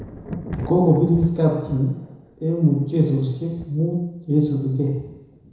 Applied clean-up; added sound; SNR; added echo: none; Thunder; 16 dB; reverberation time 1.0 s.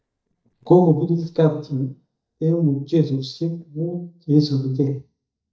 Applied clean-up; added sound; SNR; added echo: neural mask model DeepFilterNet 3.